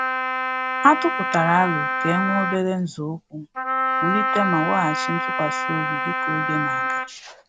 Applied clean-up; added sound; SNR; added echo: none; Wind instrument, woodwind instrument; 0 dB; none.